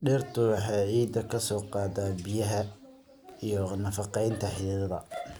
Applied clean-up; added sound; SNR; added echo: none; none; none; none.